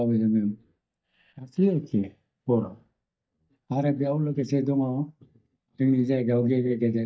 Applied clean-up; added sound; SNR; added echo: neural mask model DeepFilterNet 3.